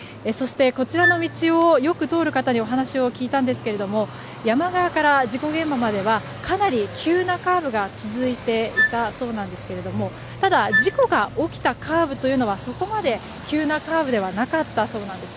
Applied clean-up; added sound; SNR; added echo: none; Wind instrument, woodwind instrument; 3 dB; none.